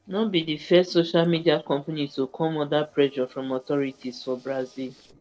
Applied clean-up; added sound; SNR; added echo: neural separator model SepFormer DNS4.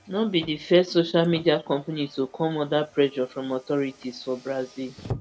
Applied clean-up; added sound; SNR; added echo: none; Car; 18 dB; none.